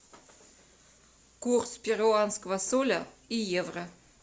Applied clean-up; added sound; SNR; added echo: none; none; none; none.